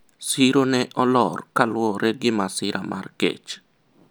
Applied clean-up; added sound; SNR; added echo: none; none; none; none.